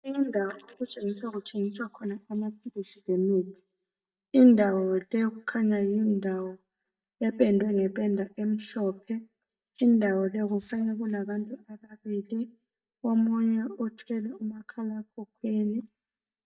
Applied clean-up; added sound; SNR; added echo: neural mask model DeepFilterNet 3.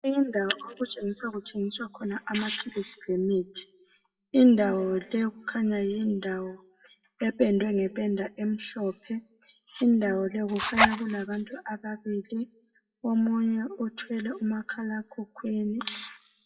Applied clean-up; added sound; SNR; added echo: classical method WPE with log-MMSE.